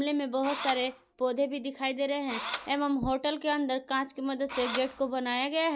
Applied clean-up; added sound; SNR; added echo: none; Engine / Drill; 8 dB; none.